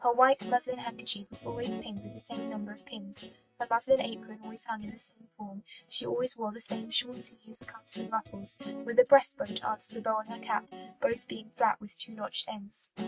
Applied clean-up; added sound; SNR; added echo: neural mask model RNNoise.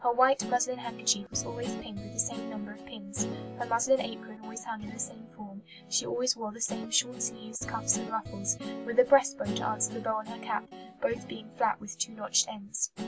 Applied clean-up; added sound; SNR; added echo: none; Guitar; 10 dB; none.